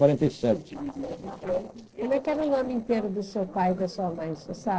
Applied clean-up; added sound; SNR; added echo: neural separator model SepFormer DNS4.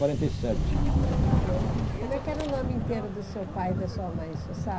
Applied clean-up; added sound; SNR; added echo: none; Subway, metro, underground; -1 dB; reverberation time 0.5 s.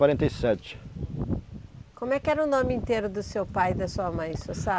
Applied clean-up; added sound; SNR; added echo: none; none; none; none.